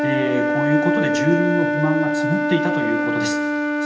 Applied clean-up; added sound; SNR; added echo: none; Wind instrument, woodwind instrument; -3 dB; reverberation time 1.2 s.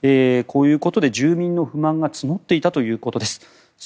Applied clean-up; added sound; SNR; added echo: none; none; none; none.